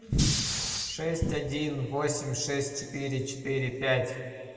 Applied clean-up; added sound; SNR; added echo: none; Fire; -2 dB; reverberation time 2.3 s.